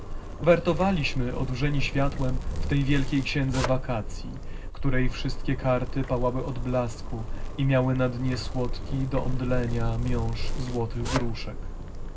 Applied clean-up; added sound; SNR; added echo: none; Zipper (clothing); 1 dB; reverberation time 0.4 s.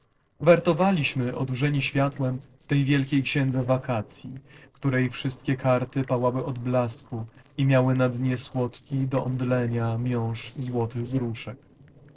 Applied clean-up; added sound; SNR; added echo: neural separator model SepFormer DNS4.